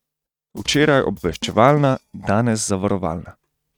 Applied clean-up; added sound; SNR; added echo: neural mask model RNNoise.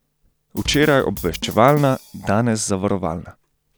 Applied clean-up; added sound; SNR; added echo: none; Drum kit; 15 dB; none.